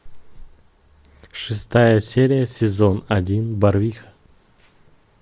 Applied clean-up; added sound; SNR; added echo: none; none; none; none.